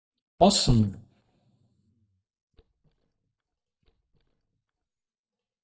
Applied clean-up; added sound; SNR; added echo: neural mask model DeepFilterNet 3.